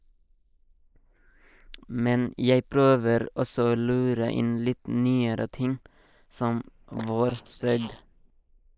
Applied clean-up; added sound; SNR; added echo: neural mask model Resemble Enhance denoiser.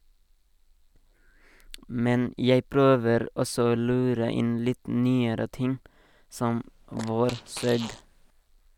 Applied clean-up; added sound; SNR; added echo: none; Fart; 16 dB; none.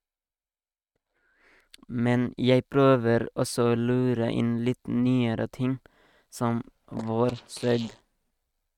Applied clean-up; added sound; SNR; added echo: neural mask model RNNoise.